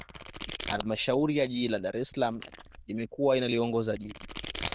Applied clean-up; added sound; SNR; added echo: neural diffusion model UNIVERSE++.